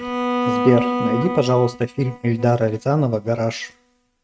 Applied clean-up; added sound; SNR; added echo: neural mask model RNNoise.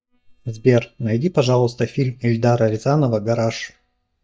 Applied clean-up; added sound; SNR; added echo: neural mask model DeepFilterNet 3.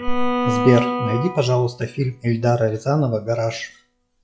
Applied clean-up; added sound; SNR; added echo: classical method log-MMSE.